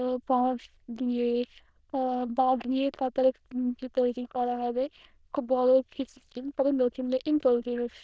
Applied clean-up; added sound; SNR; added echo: neural diffusion model UNIVERSE++.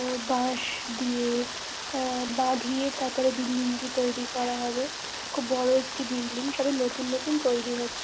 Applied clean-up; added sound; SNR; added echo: none; Rain; 7 dB; none.